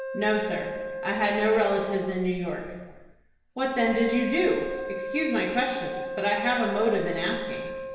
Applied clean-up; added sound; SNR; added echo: none; Wind instrument, woodwind instrument; 7 dB; reverberation time 1.2 s.